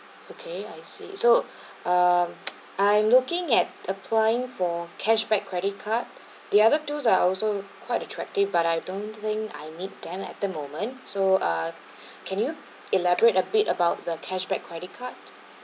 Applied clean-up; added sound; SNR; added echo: none; none; none; none.